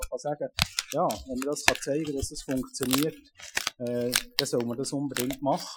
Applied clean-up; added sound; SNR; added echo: classical method Wiener filter.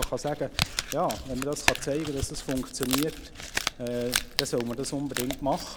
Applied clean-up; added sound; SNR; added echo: none; Crumpling, crinkling; 2 dB; none.